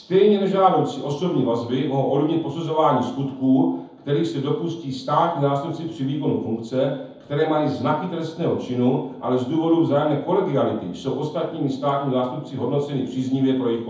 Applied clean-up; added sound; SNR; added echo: none; none; none; reverberation time 0.7 s.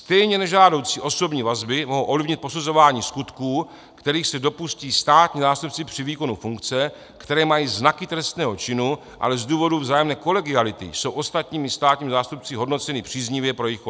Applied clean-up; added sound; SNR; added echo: none; none; none; none.